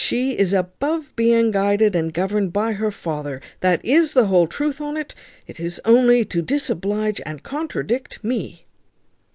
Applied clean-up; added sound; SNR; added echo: none; none; none; none.